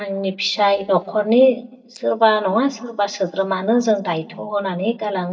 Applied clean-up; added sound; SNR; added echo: neural mask model DeepFilterNet 3.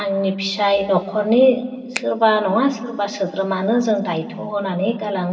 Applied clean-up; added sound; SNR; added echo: none; Finger snapping; 11 dB; reverberation time 2.7 s.